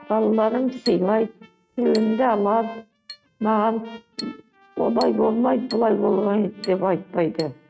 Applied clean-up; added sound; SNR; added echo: neural mask model RNNoise.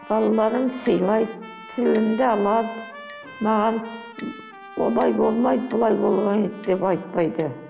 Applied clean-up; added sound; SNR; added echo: none; Chink, clink + Trumpet; 17 dB; none.